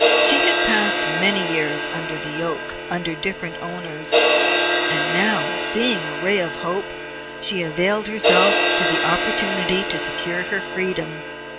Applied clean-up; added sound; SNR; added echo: none; Crash cymbal; -2 dB; none.